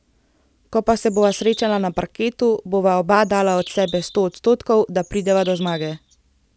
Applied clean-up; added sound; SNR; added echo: none; Bird; 19 dB; none.